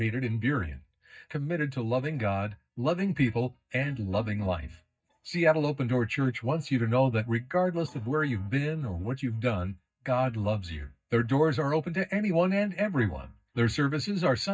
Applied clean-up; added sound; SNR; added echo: neural mask model DeepFilterNet 3.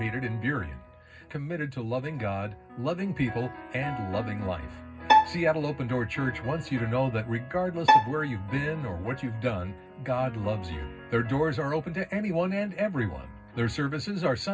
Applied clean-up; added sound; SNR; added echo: none; Bowed string instrument; -2 dB; reverberation time 0.4 s.